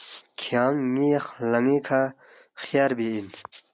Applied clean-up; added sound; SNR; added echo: none; none; none; none.